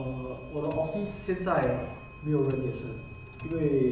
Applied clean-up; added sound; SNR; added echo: none; Clock; 10 dB; reverberation time 0.9 s.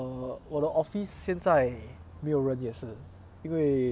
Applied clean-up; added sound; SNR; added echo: none; none; none; none.